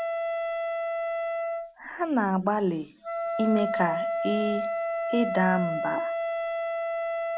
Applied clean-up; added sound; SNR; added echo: none; Wind instrument, woodwind instrument; 0 dB; none.